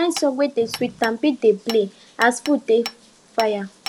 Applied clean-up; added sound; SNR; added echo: none; Hammer; 16 dB; none.